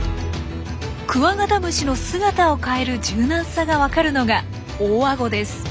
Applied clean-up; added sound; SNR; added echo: none; none; none; none.